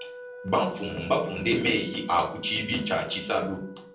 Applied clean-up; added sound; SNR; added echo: none; Wind instrument, woodwind instrument; 15 dB; reverberation time 0.6 s.